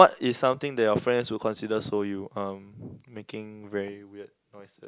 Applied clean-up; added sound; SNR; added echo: none; none; none; none.